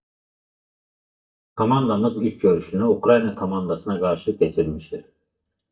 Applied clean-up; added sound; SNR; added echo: neural mask model DeepFilterNet 3.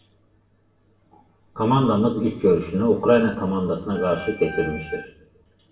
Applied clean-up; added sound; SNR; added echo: none; Organ; 12 dB; reverberation time 0.6 s.